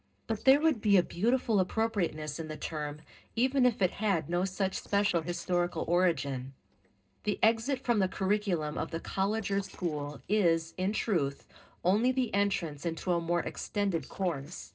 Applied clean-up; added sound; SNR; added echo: neural separator model SepFormer DNS4.